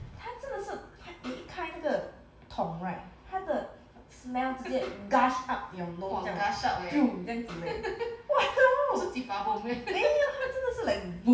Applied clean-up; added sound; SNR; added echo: none; Snare drum; 20 dB; reverberation time 0.9 s.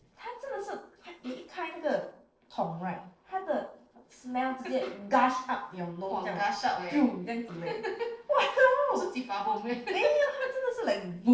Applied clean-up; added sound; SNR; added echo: neural separator model SepFormer DNS4.